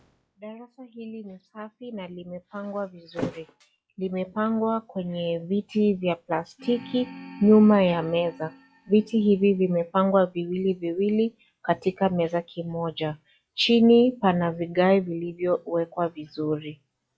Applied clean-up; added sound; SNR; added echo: classical method log-MMSE.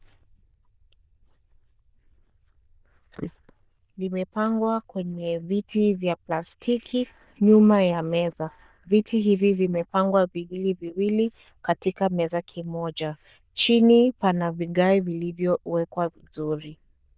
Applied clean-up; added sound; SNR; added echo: neural diffusion model UNIVERSE++.